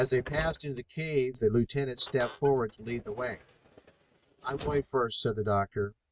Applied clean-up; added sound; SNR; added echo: neural mask model RNNoise.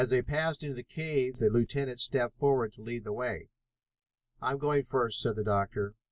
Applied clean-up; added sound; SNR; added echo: none; none; none; none.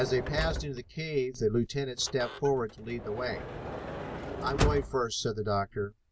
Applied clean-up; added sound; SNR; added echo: none; Sliding door / Motor vehicle (road); 5 dB; none.